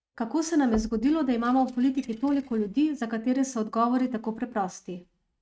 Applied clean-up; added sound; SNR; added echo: neural mask model RNNoise.